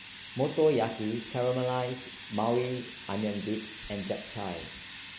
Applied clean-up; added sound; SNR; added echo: none; Hiss; 14 dB; none.